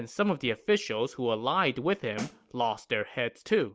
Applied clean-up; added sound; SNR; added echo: none; Snare drum; 14 dB; none.